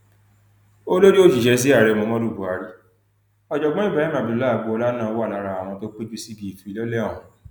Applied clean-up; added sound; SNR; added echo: none; none; none; none.